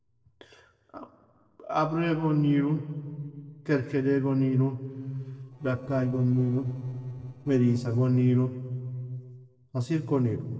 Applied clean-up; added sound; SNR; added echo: neural separator model SepFormer DNS4.